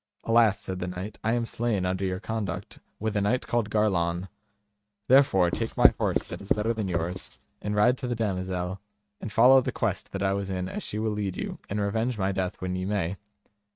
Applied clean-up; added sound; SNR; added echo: neural mask model RNNoise.